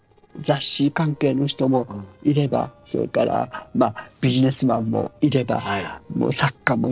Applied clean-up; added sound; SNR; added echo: neural separator model SepFormer DNS4.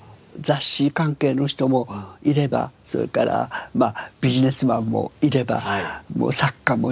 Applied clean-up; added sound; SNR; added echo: none; none; none; none.